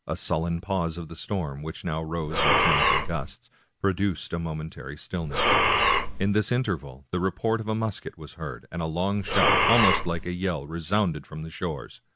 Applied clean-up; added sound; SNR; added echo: none; Breathing; -5 dB; none.